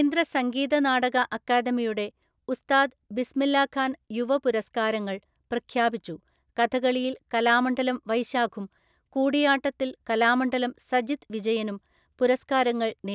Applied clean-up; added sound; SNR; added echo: none; none; none; none.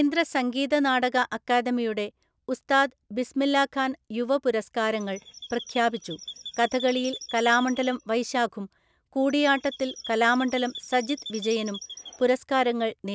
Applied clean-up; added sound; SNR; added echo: none; Chirp, tweet; 15 dB; none.